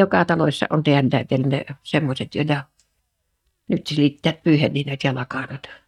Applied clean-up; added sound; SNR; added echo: neural mask model DeepFilterNet 3.